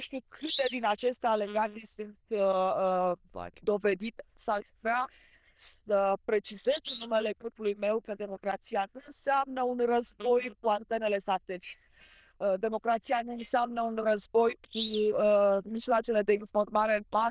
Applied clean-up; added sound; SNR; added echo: neural diffusion model UNIVERSE++.